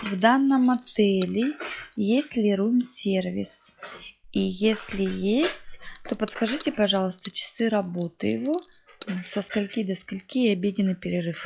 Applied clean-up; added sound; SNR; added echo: classical method log-MMSE.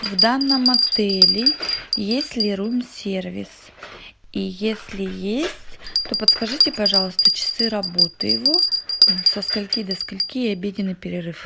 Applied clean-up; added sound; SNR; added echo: none; Bell; -3 dB; none.